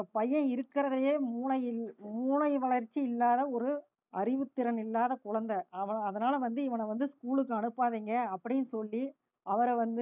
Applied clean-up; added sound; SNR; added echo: none; none; none; none.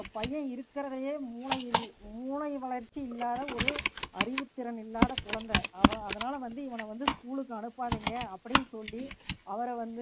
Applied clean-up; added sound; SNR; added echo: none; Computer keyboard; -5 dB; none.